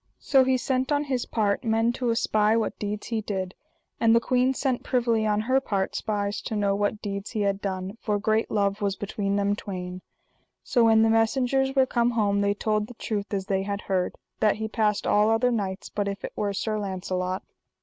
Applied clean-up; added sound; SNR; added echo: none; none; none; none.